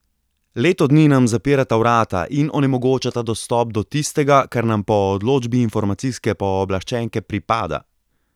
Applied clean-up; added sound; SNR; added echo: none; none; none; none.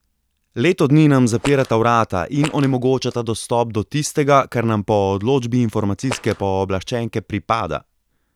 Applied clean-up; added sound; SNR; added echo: none; Fart; 12 dB; none.